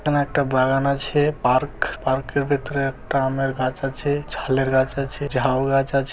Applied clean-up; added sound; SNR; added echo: none; Printer; 16 dB; none.